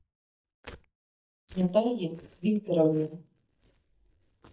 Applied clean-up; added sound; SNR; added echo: neural mask model DeepFilterNet 3.